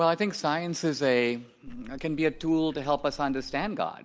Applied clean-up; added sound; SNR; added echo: none; Tick-tock; 17 dB; none.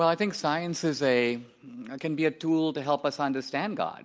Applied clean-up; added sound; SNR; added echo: none; none; none; none.